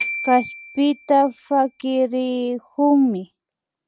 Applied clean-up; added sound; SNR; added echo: none; Glockenspiel; 14 dB; none.